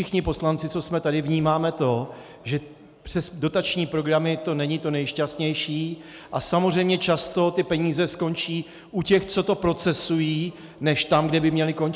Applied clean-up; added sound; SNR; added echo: none; none; none; none.